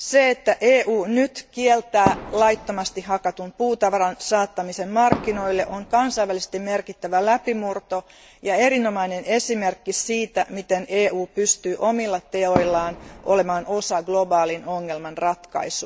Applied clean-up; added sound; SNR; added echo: none; Fireworks; 8 dB; none.